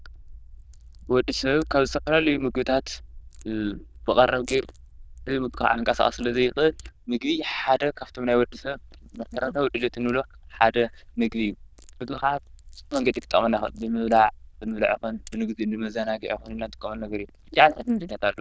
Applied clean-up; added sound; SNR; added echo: neural diffusion model UNIVERSE++.